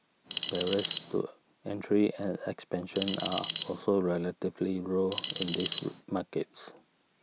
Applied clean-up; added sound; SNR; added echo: none; Alarm; -3 dB; none.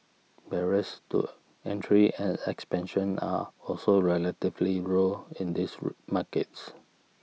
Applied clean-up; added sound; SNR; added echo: none; none; none; none.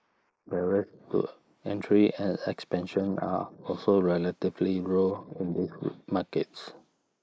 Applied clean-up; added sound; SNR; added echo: neural mask model Resemble Enhance denoiser.